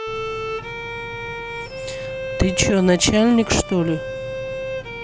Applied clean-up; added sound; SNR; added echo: none; Bowed string instrument; 7 dB; none.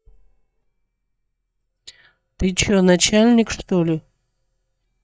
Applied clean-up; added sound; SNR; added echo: neural mask model DeepFilterNet 3.